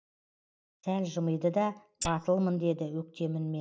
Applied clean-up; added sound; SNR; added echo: neural mask model DeepFilterNet 3.